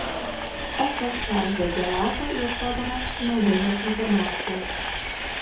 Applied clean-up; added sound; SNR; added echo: none; Train; 3 dB; reverberation time 0.6 s.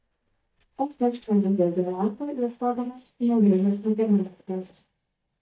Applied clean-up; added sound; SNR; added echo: neural mask model DeepFilterNet 3.